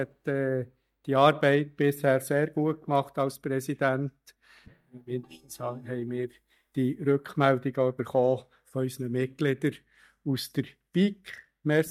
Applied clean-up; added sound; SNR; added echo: neural mask model DeepFilterNet 3.